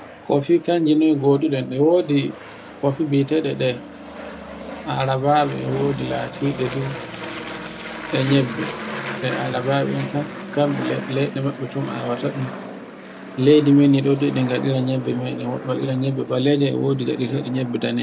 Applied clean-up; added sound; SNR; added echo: none; Aircraft; 12 dB; none.